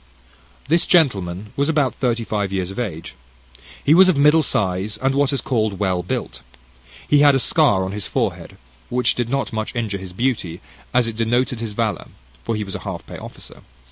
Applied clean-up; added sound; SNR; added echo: none; none; none; none.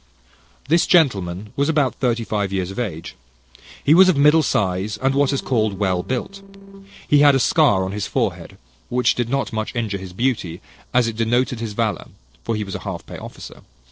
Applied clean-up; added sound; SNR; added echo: neural separator model SepFormer DNS4.